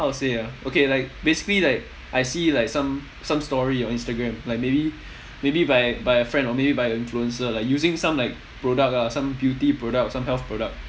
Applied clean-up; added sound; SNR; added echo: none; none; none; none.